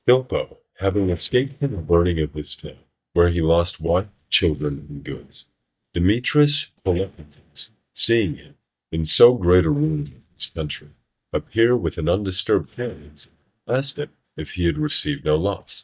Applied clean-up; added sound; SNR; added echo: neural mask model DeepFilterNet 3.